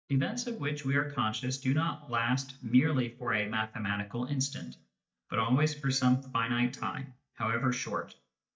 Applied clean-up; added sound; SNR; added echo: neural mask model DeepFilterNet 3.